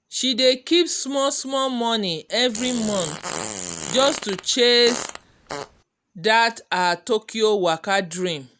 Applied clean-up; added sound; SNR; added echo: none; Fart; 10 dB; none.